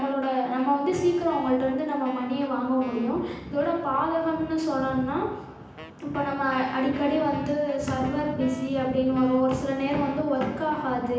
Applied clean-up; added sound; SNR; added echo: none; Wind instrument, woodwind instrument; 20 dB; reverberation time 0.9 s.